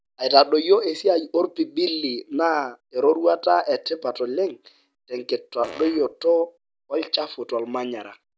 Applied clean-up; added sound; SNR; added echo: none; Fart; 15 dB; none.